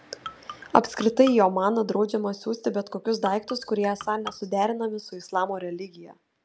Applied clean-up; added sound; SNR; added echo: none; Marimba, xylophone; 15 dB; none.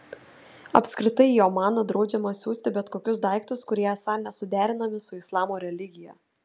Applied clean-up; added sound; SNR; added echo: none; none; none; none.